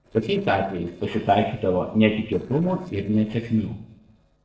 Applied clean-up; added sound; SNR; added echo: neural separator model SepFormer DNS4.